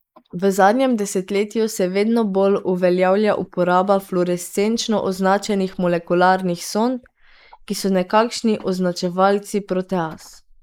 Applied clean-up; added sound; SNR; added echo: neural mask model Resemble Enhance denoiser.